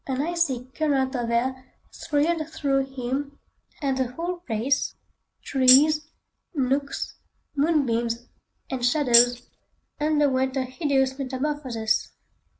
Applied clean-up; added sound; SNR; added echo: none; Tambourine; -2 dB; none.